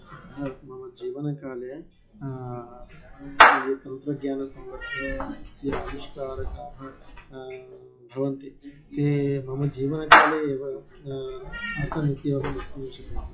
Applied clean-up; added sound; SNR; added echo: classical method WPE with log-MMSE.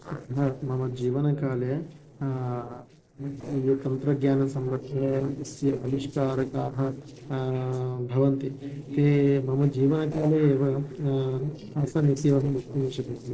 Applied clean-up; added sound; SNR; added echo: neural separator model SepFormer DNS4.